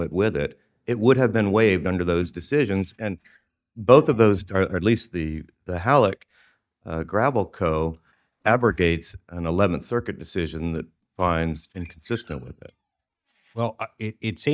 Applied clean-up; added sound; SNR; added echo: neural mask model DeepFilterNet 3.